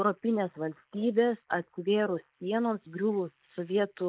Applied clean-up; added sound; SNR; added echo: neural mask model Resemble Enhance denoiser.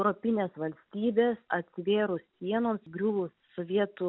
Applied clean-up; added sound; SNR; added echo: none; none; none; none.